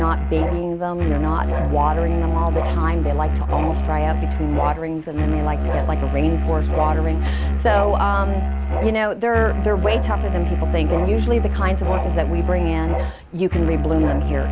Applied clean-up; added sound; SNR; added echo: none; Musical instrument; -3 dB; none.